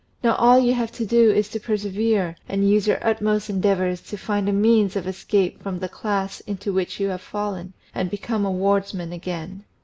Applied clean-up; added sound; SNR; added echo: none; none; none; none.